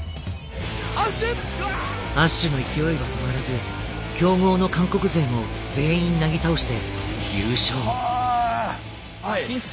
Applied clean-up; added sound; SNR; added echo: none; none; none; none.